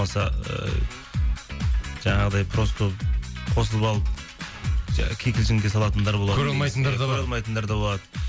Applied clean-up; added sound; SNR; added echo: none; none; none; none.